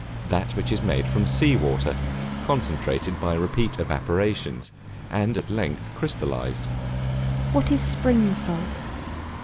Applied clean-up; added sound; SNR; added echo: none; Motorcycle; 3 dB; none.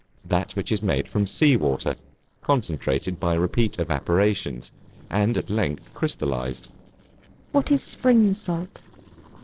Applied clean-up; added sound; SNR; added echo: neural separator model SepFormer DNS4.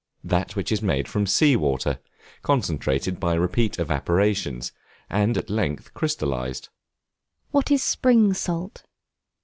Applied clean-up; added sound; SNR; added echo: none; none; none; none.